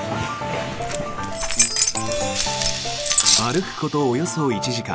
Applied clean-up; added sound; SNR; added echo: none; Rattle (instrument) + Keys jangling; -2 dB; none.